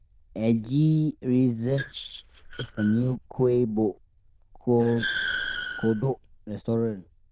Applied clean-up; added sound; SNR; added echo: neural diffusion model UNIVERSE++.